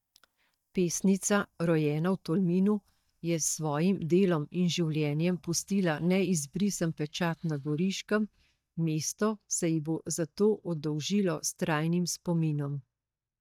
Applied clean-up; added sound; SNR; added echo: neural mask model DeepFilterNet 3.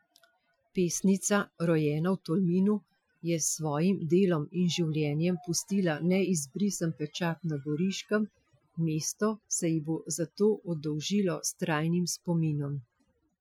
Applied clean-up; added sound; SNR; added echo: classical method Wiener filter.